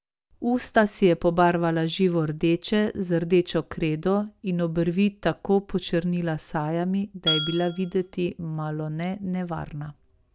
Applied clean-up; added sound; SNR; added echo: none; Glass; 7 dB; none.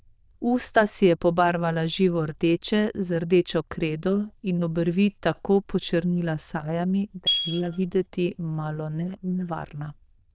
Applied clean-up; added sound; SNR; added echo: neural diffusion model UNIVERSE++.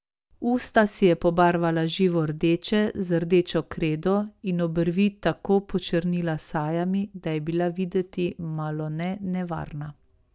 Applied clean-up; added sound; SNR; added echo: none; none; none; none.